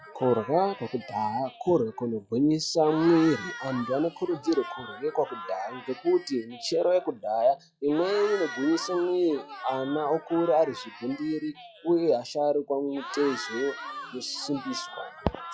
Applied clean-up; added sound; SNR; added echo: classical method log-MMSE.